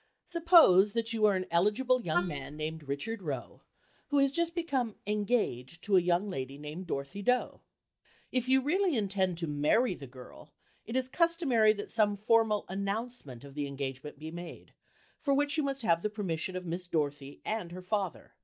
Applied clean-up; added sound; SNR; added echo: neural mask model DeepFilterNet 3.